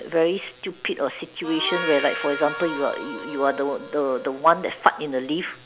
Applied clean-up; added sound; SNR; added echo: none; Harmonica; 9 dB; none.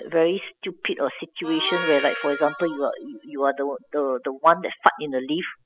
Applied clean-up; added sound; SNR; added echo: classical method spectral subtraction.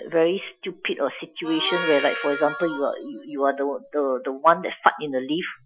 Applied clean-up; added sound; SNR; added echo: classical method Wiener filter.